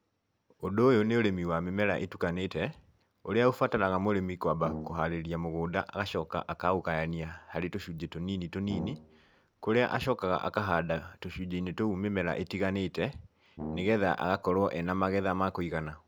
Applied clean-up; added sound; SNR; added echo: none; Brass instrument; 13 dB; none.